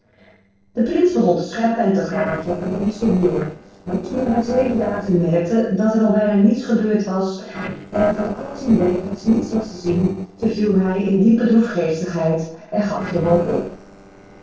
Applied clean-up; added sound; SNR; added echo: neural separator model SepFormer DNS4.